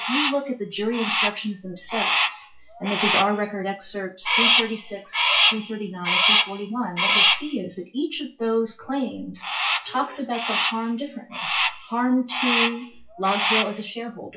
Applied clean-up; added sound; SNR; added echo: classical method WPE with log-MMSE.